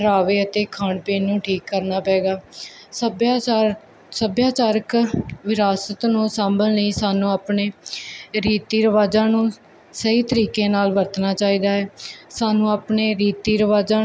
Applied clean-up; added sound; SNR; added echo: none; none; none; none.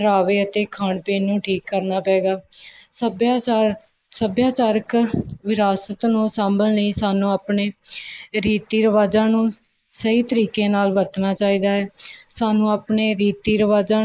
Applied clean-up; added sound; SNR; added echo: neural mask model Resemble Enhance denoiser.